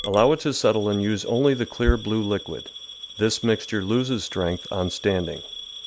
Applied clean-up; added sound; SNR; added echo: none; Coin (dropping) / Glass; 15 dB; none.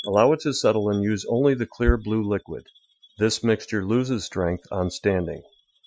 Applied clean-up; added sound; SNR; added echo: classical method Wiener filter.